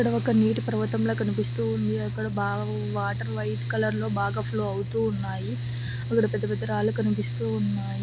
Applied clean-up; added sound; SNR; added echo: none; Mechanical fan; 3 dB; none.